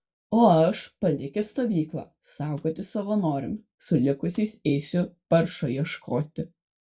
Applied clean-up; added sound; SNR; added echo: neural mask model DeepFilterNet 3.